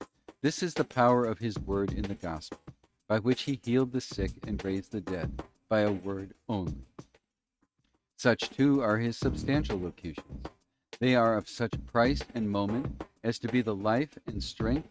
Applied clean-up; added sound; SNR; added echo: neural mask model RNNoise.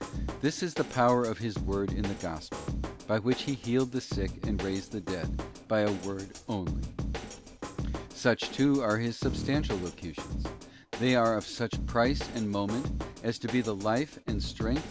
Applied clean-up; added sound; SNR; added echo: none; Drum kit; 6 dB; none.